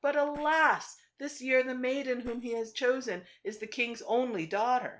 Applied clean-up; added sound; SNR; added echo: neural separator model SepFormer DNS4.